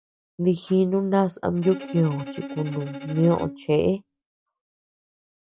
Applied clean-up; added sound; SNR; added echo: none; Bowed string instrument; 13 dB; none.